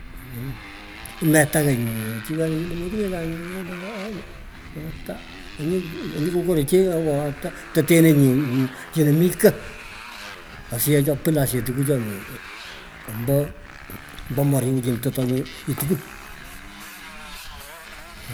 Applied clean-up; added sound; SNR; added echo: none; Motorcycle; 15 dB; none.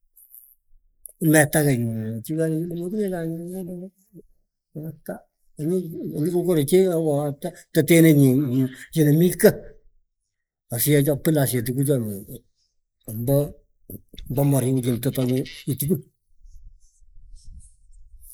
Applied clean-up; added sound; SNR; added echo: neural mask model Resemble Enhance denoiser.